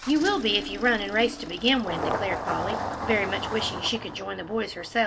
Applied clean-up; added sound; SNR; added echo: none; Engine starting; 7 dB; none.